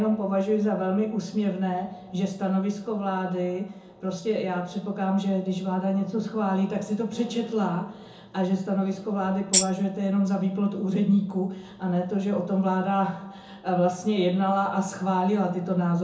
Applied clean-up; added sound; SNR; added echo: none; Tambourine; 1 dB; reverberation time 0.6 s.